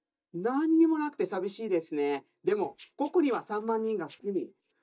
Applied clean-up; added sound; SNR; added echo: neural mask model DeepFilterNet 3.